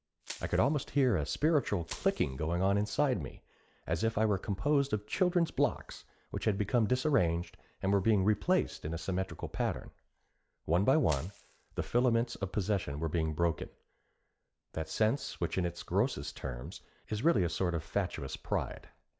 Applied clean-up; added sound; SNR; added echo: none; Crushing; 19 dB; none.